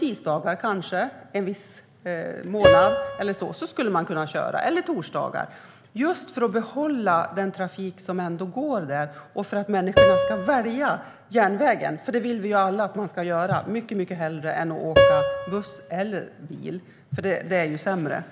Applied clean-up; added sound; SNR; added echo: none; Piano; -1 dB; none.